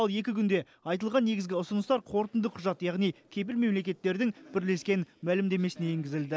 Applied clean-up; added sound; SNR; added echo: none; none; none; none.